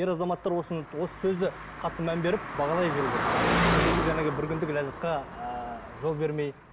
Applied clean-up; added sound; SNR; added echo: none; Car passing by; 1 dB; none.